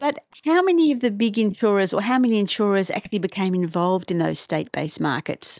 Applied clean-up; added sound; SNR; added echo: neural mask model DeepFilterNet 3.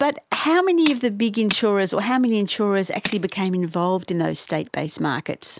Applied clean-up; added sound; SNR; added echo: none; Tools; 15 dB; none.